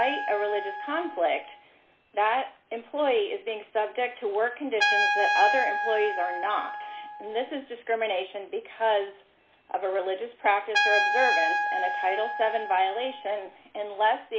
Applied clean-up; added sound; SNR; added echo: none; Trumpet; 3 dB; none.